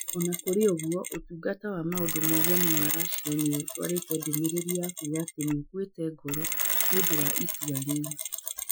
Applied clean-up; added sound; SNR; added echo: classical method Wiener filter.